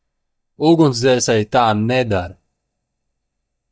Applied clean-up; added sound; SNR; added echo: neural mask model DeepFilterNet 3.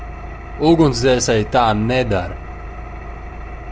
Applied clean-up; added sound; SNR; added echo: none; Engine; 11 dB; none.